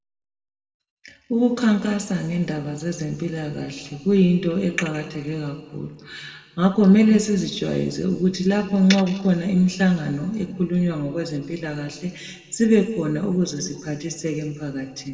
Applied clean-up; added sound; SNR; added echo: none; none; none; reverberation time 1.6 s.